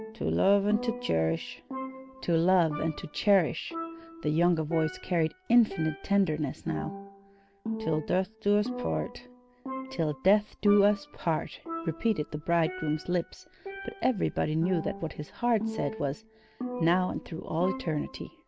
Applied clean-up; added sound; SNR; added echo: none; Percussion; 12 dB; none.